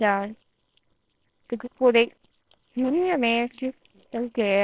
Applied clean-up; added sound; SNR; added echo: neural separator model SepFormer WHAMR!.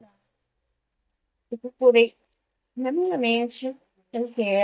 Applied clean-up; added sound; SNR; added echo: neural mask model DeepFilterNet 3.